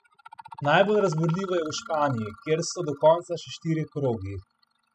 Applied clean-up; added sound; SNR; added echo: classical method spectral subtraction.